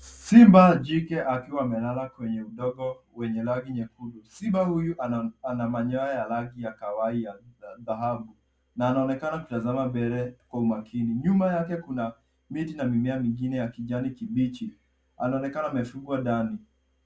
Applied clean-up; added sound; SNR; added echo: none; none; none; none.